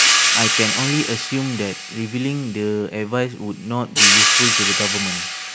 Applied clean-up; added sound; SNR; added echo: none; Hi-hat; -4 dB; none.